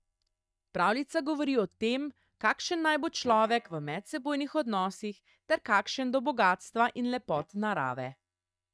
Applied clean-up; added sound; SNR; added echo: neural mask model DeepFilterNet 3.